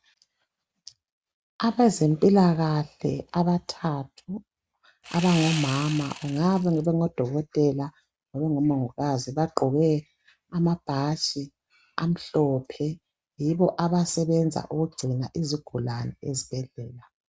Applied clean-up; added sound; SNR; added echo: none; Sawing; 10 dB; none.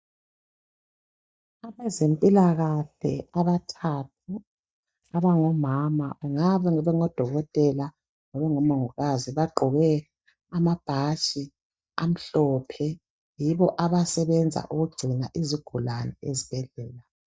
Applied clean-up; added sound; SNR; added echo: neural mask model DeepFilterNet 3.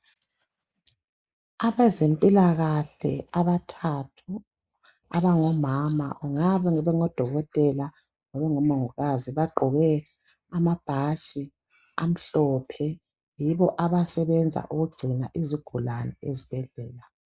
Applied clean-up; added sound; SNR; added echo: neural mask model Resemble Enhance denoiser.